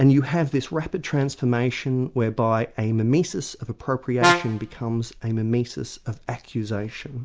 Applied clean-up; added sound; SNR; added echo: none; Brass instrument; 1 dB; none.